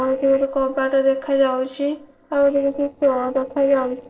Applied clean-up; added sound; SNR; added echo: neural separator model SepFormer DNS4.